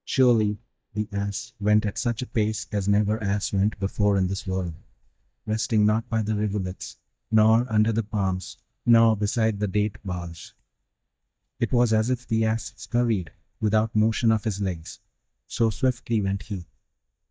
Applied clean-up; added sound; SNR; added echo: neural mask model DeepFilterNet 3.